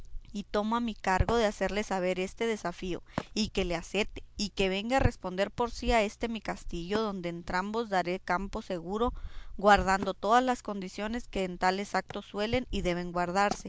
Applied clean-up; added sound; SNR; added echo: none; Wood; 19 dB; none.